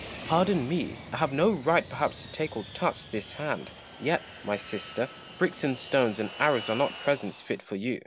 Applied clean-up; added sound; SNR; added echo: none; Fixed-wing aircraft, airplane; 14 dB; none.